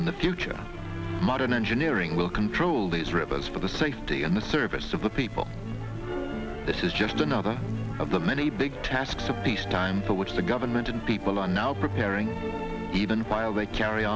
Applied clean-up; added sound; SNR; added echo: none; Bowed string instrument; 19 dB; none.